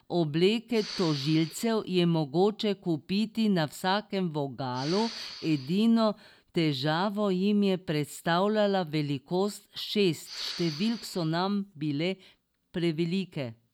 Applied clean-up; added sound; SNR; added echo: none; Respiratory sounds; 14 dB; none.